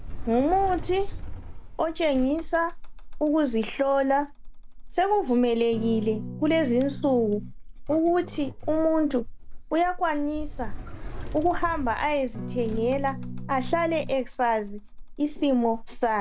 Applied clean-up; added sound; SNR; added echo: none; Electric guitar / Strum + Sliding door; 8 dB; none.